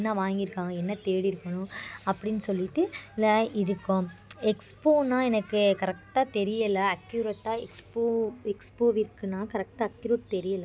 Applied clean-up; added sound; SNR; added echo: none; none; none; none.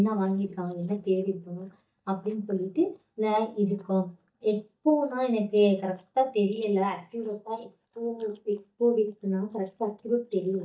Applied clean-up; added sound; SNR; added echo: neural mask model DeepFilterNet 3.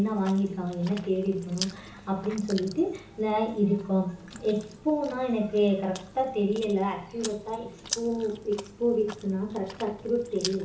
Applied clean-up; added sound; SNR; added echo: none; Chewing, mastication; 15 dB; reverberation time 0.8 s.